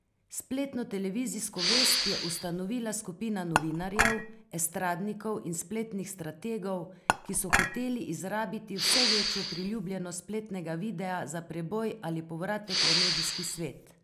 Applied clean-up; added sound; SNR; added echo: none; Respiratory sounds + Dishes, pots, and pans / Chink, clink; -5 dB; none.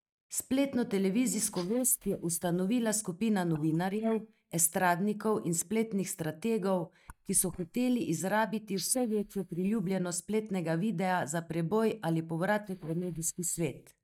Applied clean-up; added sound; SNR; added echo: neural mask model DeepFilterNet 3.